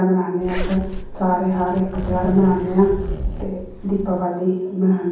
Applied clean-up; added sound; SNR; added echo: none; Zipper (clothing); 8 dB; reverberation time 1.2 s.